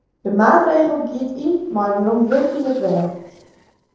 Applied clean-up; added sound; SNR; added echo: neural separator model SepFormer DNS4.